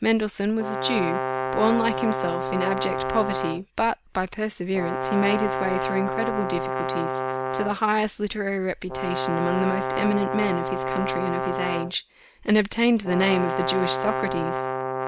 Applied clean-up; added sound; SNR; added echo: none; Brass instrument; 3 dB; none.